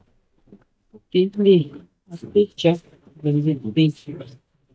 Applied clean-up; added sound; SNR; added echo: neural mask model DeepFilterNet 3.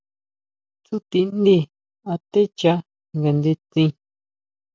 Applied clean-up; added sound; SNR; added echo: none; none; none; none.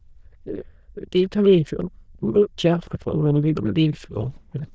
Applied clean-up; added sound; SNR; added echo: neural diffusion model UNIVERSE++.